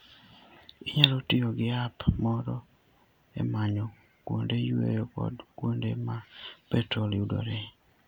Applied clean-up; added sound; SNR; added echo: none; none; none; none.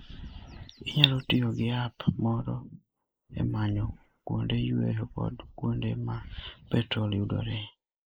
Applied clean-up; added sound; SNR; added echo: neural mask model Resemble Enhance denoiser.